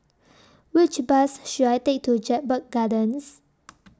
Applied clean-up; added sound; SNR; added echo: none; none; none; none.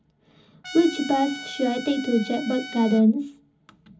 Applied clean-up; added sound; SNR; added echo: none; Trumpet; 14 dB; reverberation time 0.4 s.